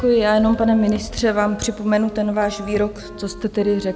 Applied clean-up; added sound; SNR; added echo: none; Wind instrument, woodwind instrument; 19 dB; none.